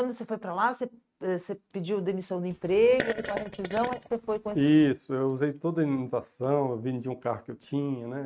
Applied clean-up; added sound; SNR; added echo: neural mask model RNNoise.